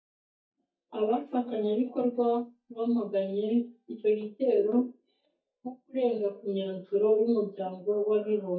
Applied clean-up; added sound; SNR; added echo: neural mask model DeepFilterNet 3.